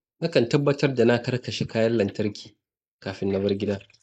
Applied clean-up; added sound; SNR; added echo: neural mask model Resemble Enhance denoiser.